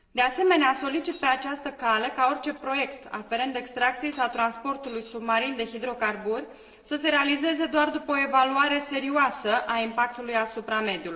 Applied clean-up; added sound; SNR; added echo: neural separator model SepFormer DNS4.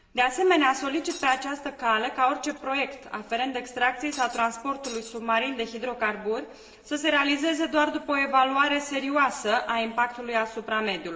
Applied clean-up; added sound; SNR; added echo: none; Shatter; 15 dB; reverberation time 2.9 s.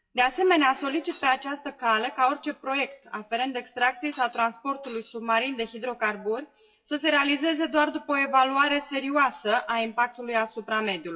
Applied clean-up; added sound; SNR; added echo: classical method WPE with log-MMSE.